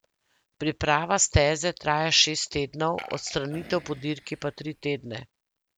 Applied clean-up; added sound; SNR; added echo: none; Burping, eructation; 18 dB; none.